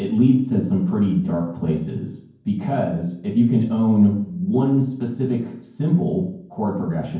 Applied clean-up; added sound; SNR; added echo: none; none; none; reverberation time 0.9 s.